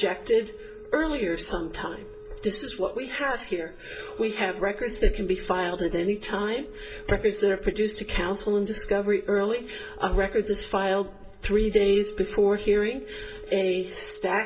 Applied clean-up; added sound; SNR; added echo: none; Wind instrument, woodwind instrument; 16 dB; reverberation time 0.4 s.